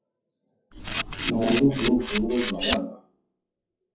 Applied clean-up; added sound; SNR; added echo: classical method WPE with log-MMSE.